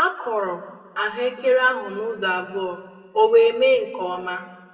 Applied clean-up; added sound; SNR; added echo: none; none; none; reverberation time 1.2 s.